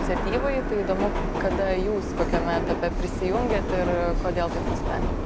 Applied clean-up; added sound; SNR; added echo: none; Subway, metro, underground; -1 dB; none.